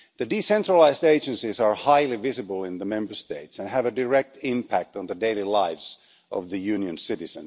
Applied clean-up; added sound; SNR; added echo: none; none; none; none.